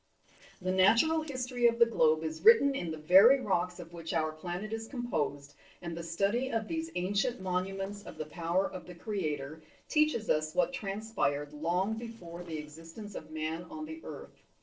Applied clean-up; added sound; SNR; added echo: neural separator model SepFormer DNS4.